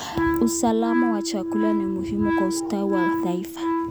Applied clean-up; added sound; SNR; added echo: none; Wind instrument, woodwind instrument; -1 dB; none.